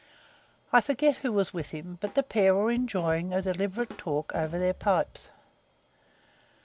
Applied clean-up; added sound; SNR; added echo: none; Drum / Drum kit; 20 dB; none.